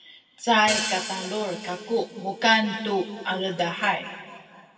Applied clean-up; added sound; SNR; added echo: none; Hi-hat; 10 dB; reverberation time 1.9 s.